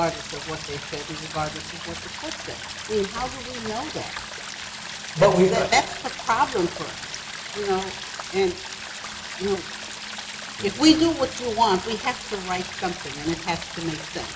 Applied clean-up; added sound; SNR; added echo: none; Stream; 9 dB; none.